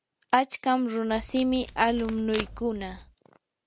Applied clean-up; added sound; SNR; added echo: none; Packing tape, duct tape; 12 dB; none.